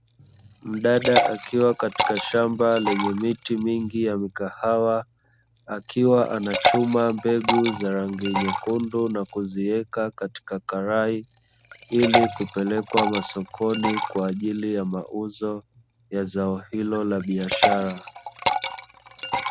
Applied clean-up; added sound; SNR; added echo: none; Liquid; 4 dB; none.